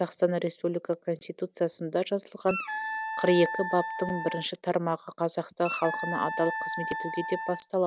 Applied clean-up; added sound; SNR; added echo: none; Wind instrument, woodwind instrument; 5 dB; none.